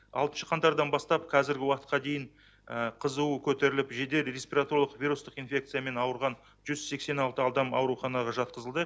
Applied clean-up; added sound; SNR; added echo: none; none; none; none.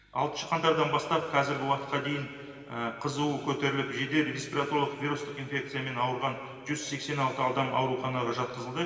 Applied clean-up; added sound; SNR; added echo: none; none; none; reverberation time 2.5 s.